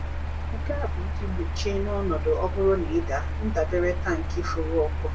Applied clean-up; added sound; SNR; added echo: none; Mechanical fan; 0 dB; reverberation time 0.2 s.